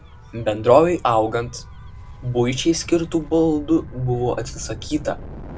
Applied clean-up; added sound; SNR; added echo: none; Gull, seagull / Waves, surf / Siren; 15 dB; none.